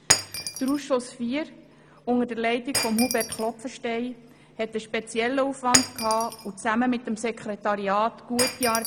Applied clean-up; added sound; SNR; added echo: none; Shatter; 5 dB; none.